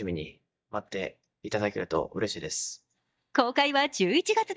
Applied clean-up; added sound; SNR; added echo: neural mask model DeepFilterNet 3.